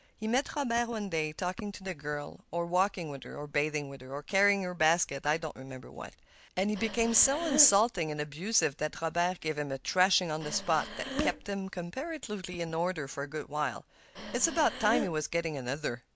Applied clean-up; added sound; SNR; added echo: none; Breathing; 7 dB; none.